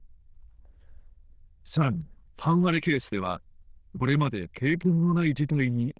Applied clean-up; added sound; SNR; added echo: neural diffusion model UNIVERSE++.